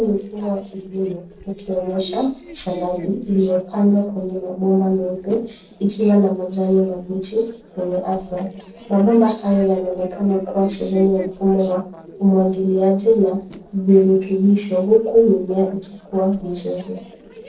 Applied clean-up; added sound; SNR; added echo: neural separator model SepFormer DNS4.